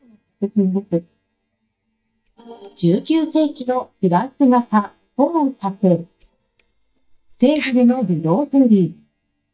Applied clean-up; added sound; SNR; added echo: neural mask model DeepFilterNet 3.